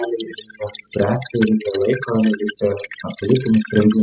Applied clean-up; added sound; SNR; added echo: classical method spectral subtraction.